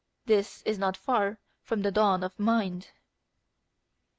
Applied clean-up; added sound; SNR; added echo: none; none; none; none.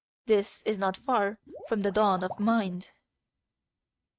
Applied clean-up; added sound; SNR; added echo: neural mask model RNNoise.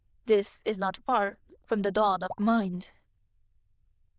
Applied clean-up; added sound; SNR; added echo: neural diffusion model UNIVERSE++.